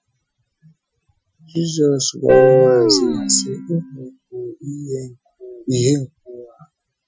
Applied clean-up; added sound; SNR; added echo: classical method Wiener filter.